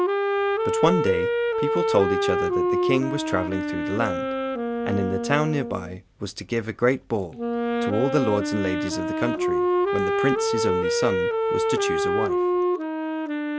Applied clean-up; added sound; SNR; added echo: none; Wind instrument, woodwind instrument; -3 dB; none.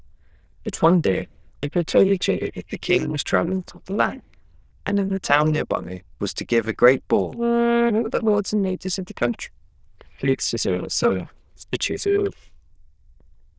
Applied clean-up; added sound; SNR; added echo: neural diffusion model UNIVERSE++.